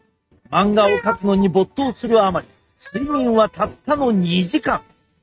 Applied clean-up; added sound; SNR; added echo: neural mask model RNNoise.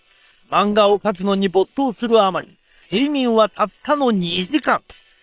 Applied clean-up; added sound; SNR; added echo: neural separator model SepFormer WHAM!.